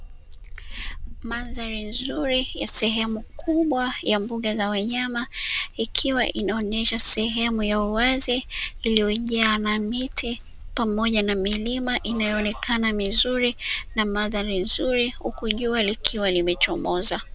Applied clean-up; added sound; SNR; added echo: none; Bark; 12 dB; none.